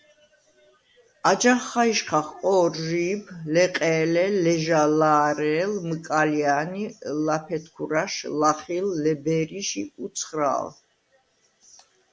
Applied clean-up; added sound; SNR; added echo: none; none; none; none.